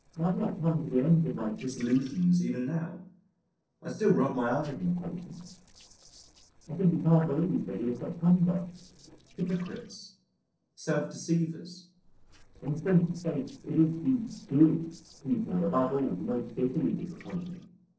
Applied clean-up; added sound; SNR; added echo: neural separator model SepFormer DNS4.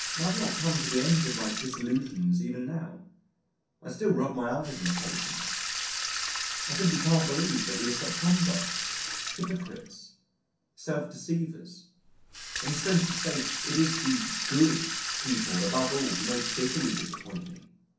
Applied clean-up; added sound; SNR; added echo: none; Sink (filling or washing) / Water tap, faucet; 4 dB; reverberation time 0.6 s.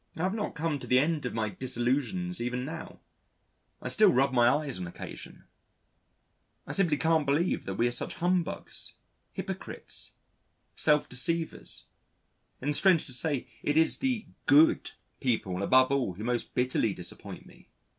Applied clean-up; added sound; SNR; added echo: none; none; none; none.